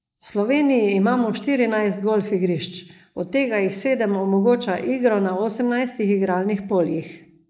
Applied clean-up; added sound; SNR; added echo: neural mask model Resemble Enhance denoiser.